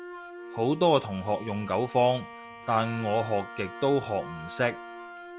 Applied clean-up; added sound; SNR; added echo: none; Wind instrument, woodwind instrument + Bowed string instrument; 14 dB; none.